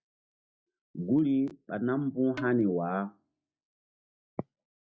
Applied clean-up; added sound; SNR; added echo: classical method log-MMSE.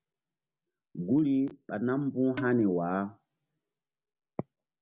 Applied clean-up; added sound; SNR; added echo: none; Percussion; 10 dB; none.